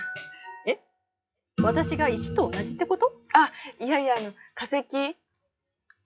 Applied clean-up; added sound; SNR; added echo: classical method WPE with log-MMSE.